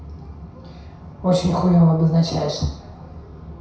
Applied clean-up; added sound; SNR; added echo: none; none; none; reverberation time 0.6 s.